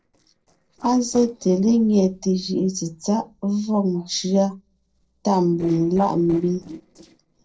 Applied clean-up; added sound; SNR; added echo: neural separator model SepFormer DNS4.